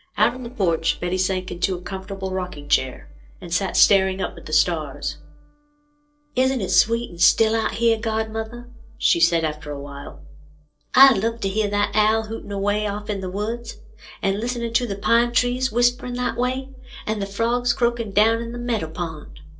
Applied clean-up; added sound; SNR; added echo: neural separator model SepFormer DNS4.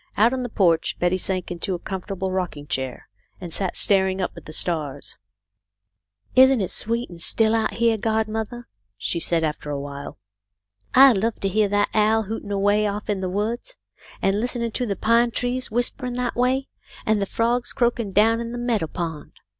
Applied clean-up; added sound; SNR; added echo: none; none; none; none.